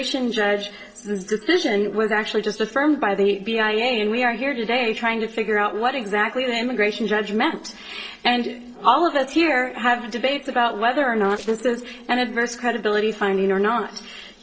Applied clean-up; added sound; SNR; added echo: neural separator model SepFormer DNS4.